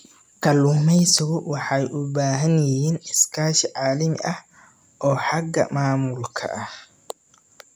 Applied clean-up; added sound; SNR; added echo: none; none; none; none.